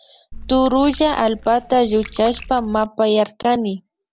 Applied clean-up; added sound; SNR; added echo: none; Water / Liquid; 17 dB; none.